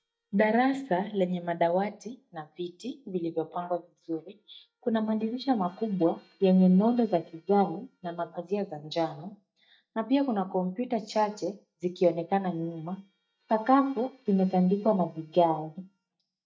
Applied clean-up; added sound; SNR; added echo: neural mask model DeepFilterNet 3.